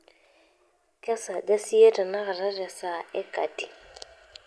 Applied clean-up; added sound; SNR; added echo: none; none; none; none.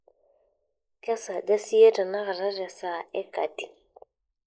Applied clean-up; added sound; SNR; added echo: neural mask model Resemble Enhance denoiser.